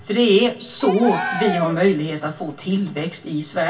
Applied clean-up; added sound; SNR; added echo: none; Cheering; 9 dB; reverberation time 0.1 s.